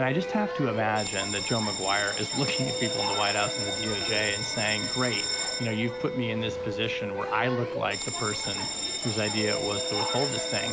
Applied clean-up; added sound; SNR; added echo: none; Bell + Wind instrument, woodwind instrument; 1 dB; none.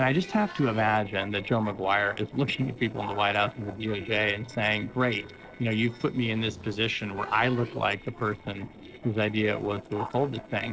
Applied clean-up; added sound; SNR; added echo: neural separator model SepFormer DNS4.